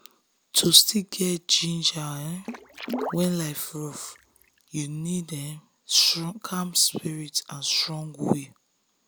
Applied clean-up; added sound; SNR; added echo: none; Water / Splash, splatter; 11 dB; none.